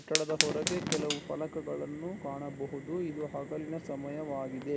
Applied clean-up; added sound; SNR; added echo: none; Fire; 2 dB; none.